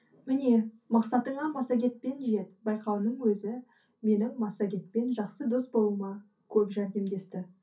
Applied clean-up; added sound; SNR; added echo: none; none; none; reverberation time 0.3 s.